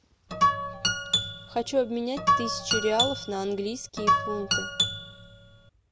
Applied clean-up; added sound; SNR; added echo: none; Guitar; -4 dB; none.